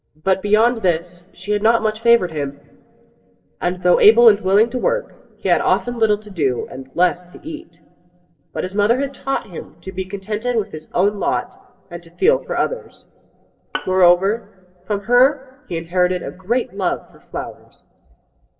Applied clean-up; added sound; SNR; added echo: neural separator model SepFormer DNS4.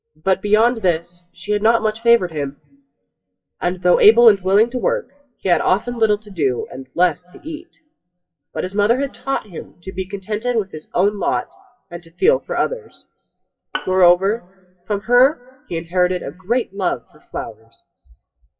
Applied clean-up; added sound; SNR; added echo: classical method WPE with log-MMSE.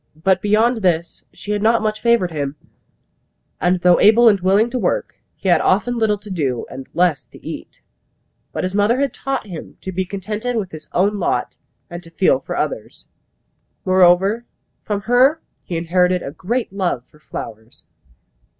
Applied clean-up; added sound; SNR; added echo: none; none; none; none.